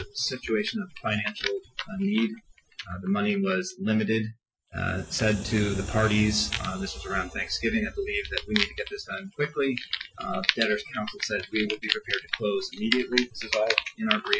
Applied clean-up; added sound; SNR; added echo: classical method Wiener filter.